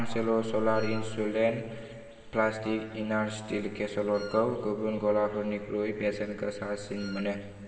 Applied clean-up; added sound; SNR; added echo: none; Wind instrument, woodwind instrument; 18 dB; reverberation time 2.8 s.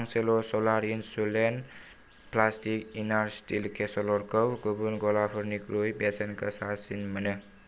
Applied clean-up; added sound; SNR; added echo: none; none; none; none.